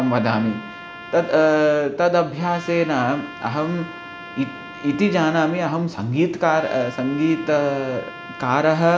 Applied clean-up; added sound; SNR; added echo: none; Trumpet; 17 dB; none.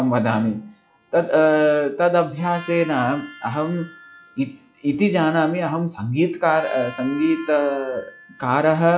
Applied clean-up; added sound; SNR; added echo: classical method log-MMSE.